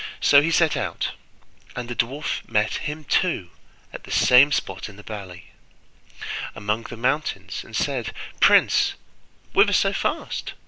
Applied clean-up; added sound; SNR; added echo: none; none; none; none.